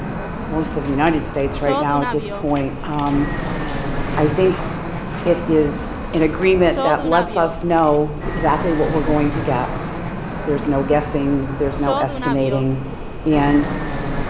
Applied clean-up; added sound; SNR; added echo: none; Fixed-wing aircraft, airplane; 5 dB; none.